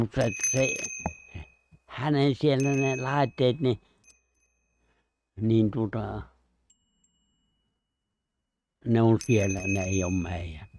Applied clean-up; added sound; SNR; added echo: neural mask model RNNoise.